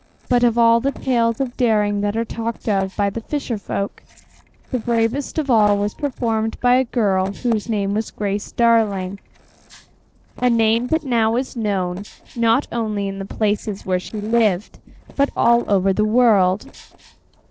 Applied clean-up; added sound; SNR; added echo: neural separator model SepFormer DNS4.